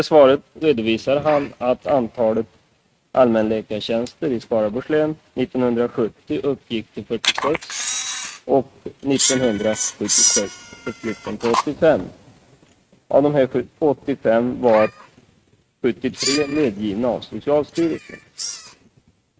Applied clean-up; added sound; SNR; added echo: neural mask model RNNoise.